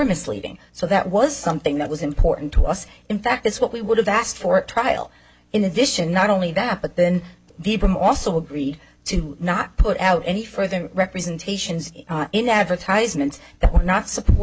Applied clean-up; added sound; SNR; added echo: none; none; none; none.